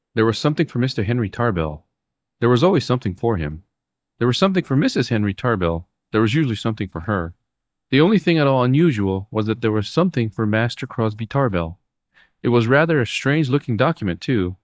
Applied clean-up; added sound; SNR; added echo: neural mask model DeepFilterNet 3.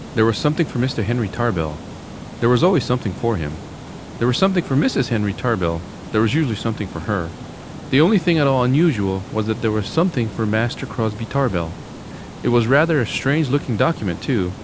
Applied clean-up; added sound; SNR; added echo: none; Water; 14 dB; none.